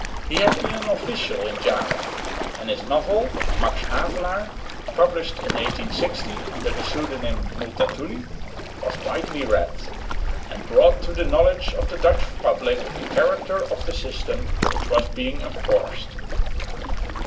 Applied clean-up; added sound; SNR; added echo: none; Waves, surf; 2 dB; reverberation time 0.2 s.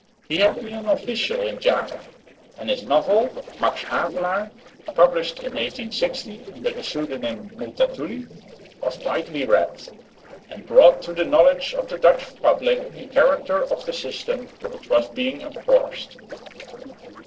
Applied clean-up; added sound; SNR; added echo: neural separator model SepFormer DNS4.